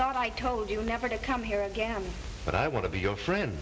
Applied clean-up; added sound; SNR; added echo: none; none; none; none.